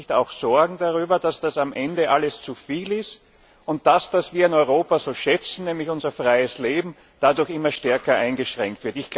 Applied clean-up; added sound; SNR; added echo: none; none; none; none.